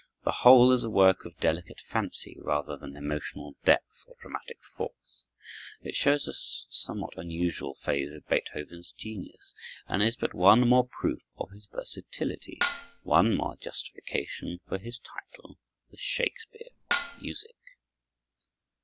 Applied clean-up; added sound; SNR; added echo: none; Dishes, pots, and pans; 3 dB; none.